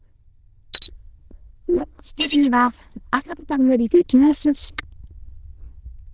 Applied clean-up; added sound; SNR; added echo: neural diffusion model UNIVERSE++.